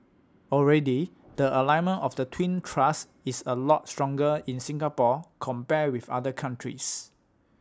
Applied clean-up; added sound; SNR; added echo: none; none; none; none.